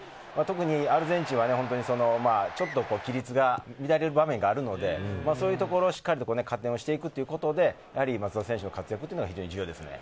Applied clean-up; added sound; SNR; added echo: none; none; none; none.